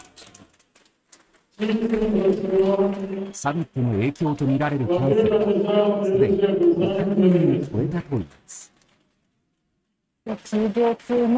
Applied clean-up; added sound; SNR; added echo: neural mask model RNNoise.